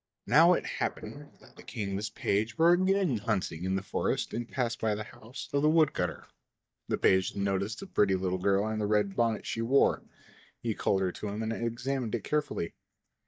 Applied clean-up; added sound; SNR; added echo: neural mask model DeepFilterNet 3.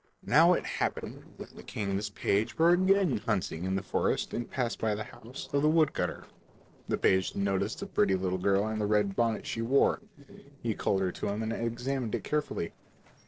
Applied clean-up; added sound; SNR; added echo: neural separator model SepFormer DNS4.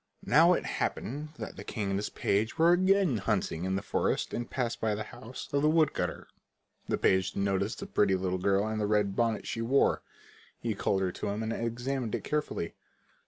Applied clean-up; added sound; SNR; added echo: none; none; none; none.